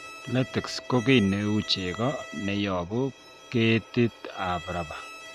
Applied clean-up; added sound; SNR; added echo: none; Bowed string instrument; 16 dB; none.